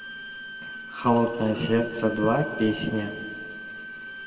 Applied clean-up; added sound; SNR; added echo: none; Bowed string instrument; 11 dB; reverberation time 2.2 s.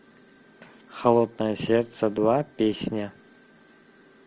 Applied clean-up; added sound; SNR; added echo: none; none; none; none.